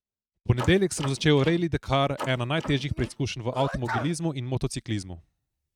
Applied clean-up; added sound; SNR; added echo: neural mask model RNNoise.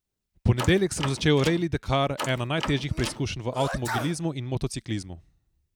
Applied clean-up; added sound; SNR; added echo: none; Door + Sneeze; 10 dB; none.